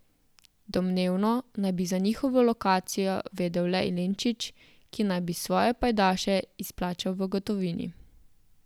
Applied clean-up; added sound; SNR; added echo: none; none; none; none.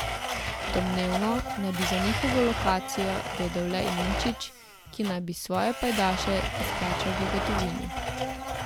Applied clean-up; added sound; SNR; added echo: none; Domestic sounds, home sounds; 1 dB; none.